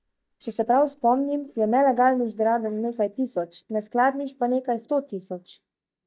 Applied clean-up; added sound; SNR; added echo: neural mask model DeepFilterNet 3.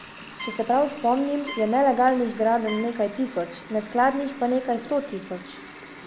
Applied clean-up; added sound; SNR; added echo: none; Water tap, faucet + Trumpet; 16 dB; none.